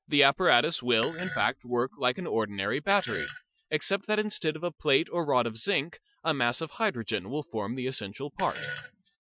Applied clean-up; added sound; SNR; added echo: classical method Wiener filter.